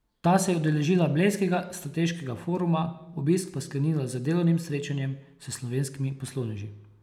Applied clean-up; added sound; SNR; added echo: none; none; none; none.